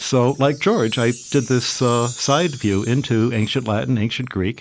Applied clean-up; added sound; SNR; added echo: none; Chime; 19 dB; none.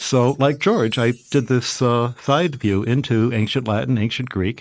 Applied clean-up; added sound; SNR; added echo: neural mask model RNNoise.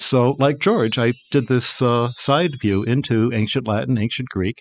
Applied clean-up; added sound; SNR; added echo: classical method spectral subtraction.